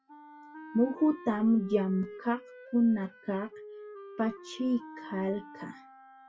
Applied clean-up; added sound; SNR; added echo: classical method WPE with log-MMSE.